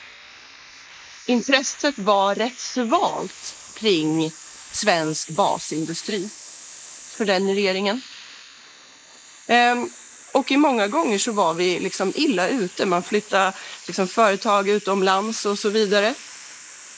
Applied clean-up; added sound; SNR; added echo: neural mask model Resemble Enhance denoiser.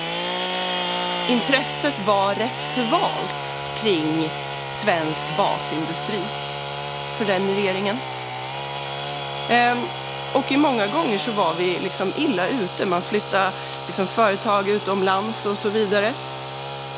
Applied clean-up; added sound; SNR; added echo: none; Sawing / Engine; 4 dB; none.